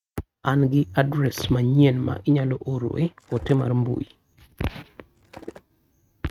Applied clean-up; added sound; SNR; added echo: neural mask model RNNoise.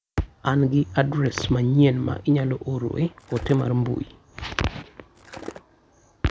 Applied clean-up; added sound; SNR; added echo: none; Skateboard; 15 dB; none.